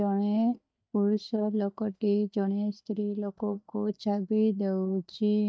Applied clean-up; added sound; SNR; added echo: neural mask model DeepFilterNet 3.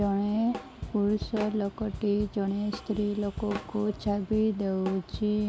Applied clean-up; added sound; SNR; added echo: none; Drum kit; 12 dB; none.